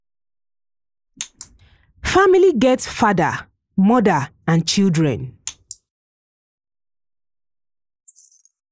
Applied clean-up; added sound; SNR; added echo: neural mask model Resemble Enhance denoiser.